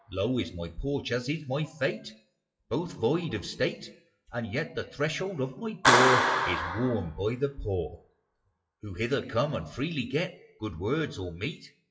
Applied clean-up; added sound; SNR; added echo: classical method WPE with log-MMSE.